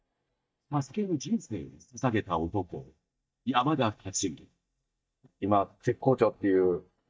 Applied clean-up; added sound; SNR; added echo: neural mask model DeepFilterNet 3.